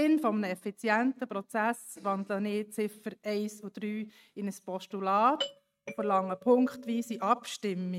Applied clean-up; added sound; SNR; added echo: neural mask model RNNoise.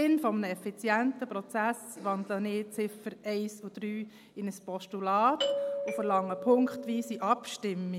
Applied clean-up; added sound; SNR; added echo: none; Doorbell; 5 dB; none.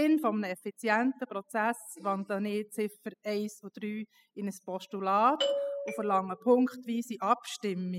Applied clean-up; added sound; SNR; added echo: classical method spectral subtraction.